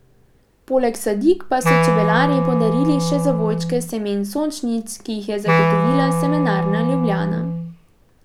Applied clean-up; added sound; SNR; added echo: none; Wind instrument, woodwind instrument; -1 dB; none.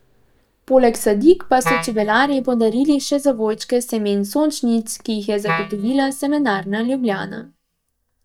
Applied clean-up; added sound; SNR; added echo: neural mask model DeepFilterNet 3.